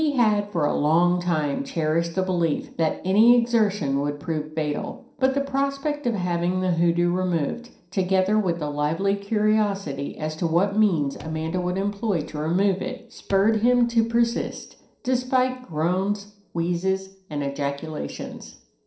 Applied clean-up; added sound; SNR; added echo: neural separator model SepFormer DNS4.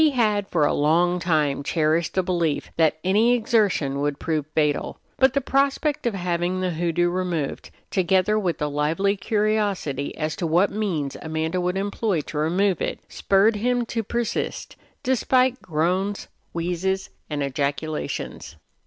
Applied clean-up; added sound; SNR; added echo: none; none; none; none.